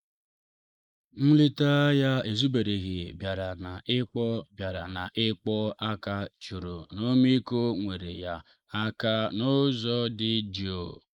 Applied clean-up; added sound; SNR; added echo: neural mask model Resemble Enhance denoiser.